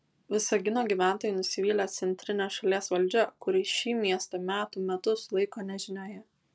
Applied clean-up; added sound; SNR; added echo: none; none; none; none.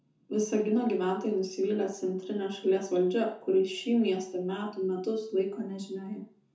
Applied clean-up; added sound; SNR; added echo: none; none; none; reverberation time 0.6 s.